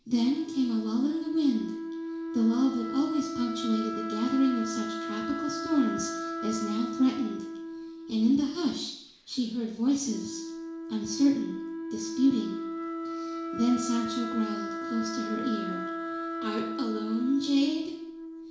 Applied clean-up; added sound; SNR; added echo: none; Wind instrument, woodwind instrument; 6 dB; reverberation time 0.7 s.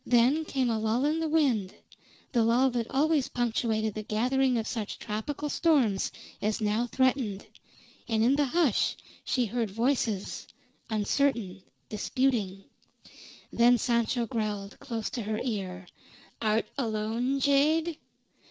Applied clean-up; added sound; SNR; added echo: none; none; none; none.